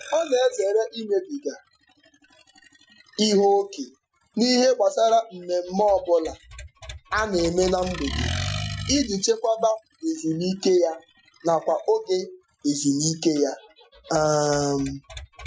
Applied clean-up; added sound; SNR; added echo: classical method Wiener filter.